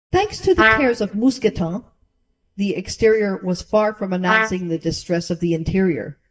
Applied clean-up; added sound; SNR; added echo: neural mask model DeepFilterNet 3.